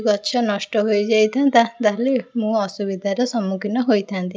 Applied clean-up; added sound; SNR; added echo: none; none; none; none.